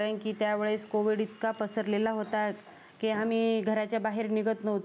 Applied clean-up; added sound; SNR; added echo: none; none; none; none.